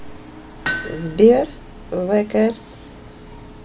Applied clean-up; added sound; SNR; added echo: none; Hammer; 10 dB; none.